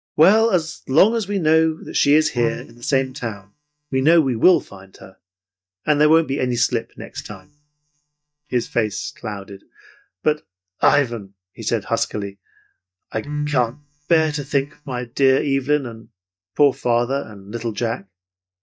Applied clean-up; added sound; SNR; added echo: neural mask model DeepFilterNet 3.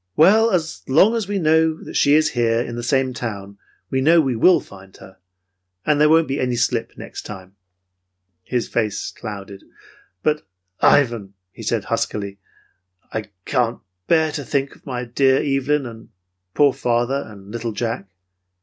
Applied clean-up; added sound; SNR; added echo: none; none; none; none.